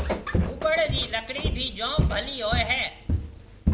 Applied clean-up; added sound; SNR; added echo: none; Walk, footsteps; -1 dB; none.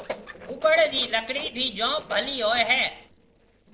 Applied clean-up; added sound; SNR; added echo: neural separator model SepFormer DNS4.